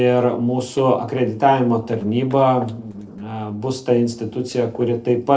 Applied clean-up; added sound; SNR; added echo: neural separator model SepFormer DNS4.